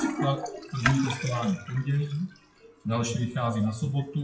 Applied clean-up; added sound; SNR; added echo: classical method WPE with log-MMSE.